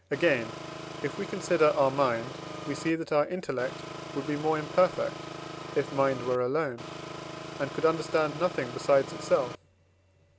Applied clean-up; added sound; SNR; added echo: none; Engine; 10 dB; none.